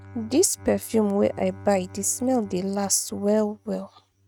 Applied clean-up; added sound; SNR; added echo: neural mask model RNNoise.